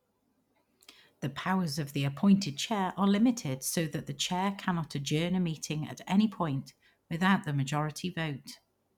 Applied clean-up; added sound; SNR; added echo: none; none; none; none.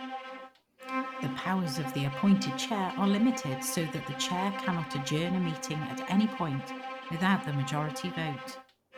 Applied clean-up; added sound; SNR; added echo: none; Bowed string instrument; 7 dB; none.